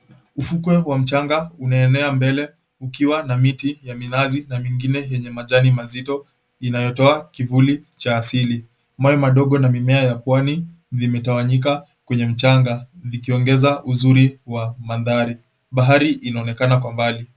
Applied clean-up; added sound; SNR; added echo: none; none; none; none.